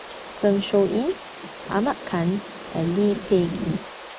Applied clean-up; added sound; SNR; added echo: neural mask model Resemble Enhance denoiser.